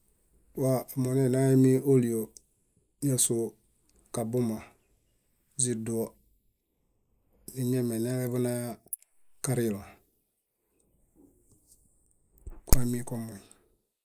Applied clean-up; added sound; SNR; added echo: neural mask model Resemble Enhance denoiser.